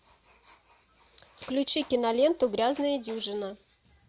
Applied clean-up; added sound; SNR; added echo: none; none; none; none.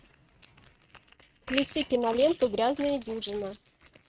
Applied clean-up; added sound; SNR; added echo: neural mask model RNNoise.